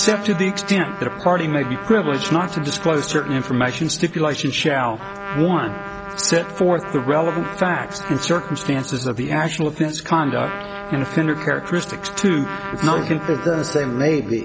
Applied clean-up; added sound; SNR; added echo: none; Trumpet; 11 dB; none.